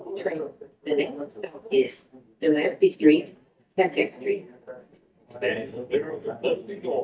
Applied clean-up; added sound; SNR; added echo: neural mask model DeepFilterNet 3.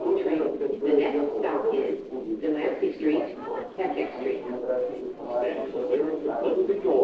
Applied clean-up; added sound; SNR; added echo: neural separator model SepFormer DNS4.